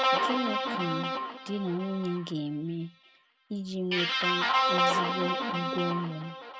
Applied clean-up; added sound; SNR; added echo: none; Guitar; -3 dB; none.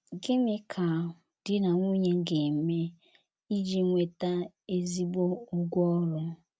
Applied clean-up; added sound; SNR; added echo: none; none; none; none.